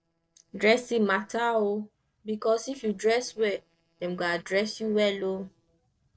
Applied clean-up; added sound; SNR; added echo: neural separator model SepFormer DNS4.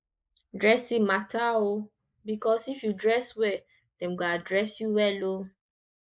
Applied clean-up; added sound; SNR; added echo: neural mask model Resemble Enhance denoiser.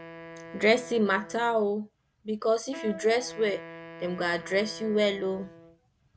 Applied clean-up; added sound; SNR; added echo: none; Wind instrument, woodwind instrument; 16 dB; none.